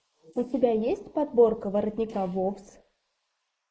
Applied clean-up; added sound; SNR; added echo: neural mask model Resemble Enhance denoiser.